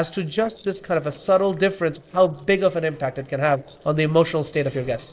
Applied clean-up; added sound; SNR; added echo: neural separator model SepFormer DNS4.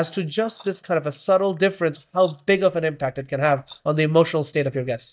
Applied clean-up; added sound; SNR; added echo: neural mask model DeepFilterNet 3.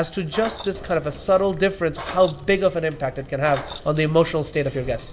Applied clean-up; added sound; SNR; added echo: none; Keys jangling; 16 dB; reverberation time 2.5 s.